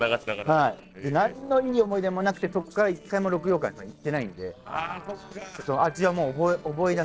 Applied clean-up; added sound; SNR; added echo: neural separator model SepFormer DNS4.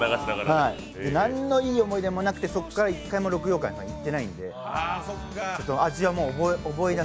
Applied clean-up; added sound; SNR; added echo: none; none; none; none.